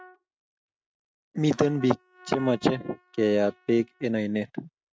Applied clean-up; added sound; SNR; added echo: neural mask model RNNoise.